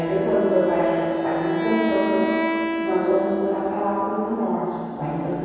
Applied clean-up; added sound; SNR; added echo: none; Wind instrument, woodwind instrument; 4 dB; reverberation time 2.2 s.